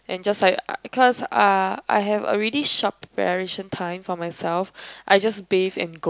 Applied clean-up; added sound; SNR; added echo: none; none; none; none.